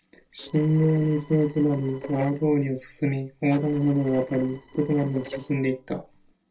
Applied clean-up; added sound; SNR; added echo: neural separator model SepFormer DNS4.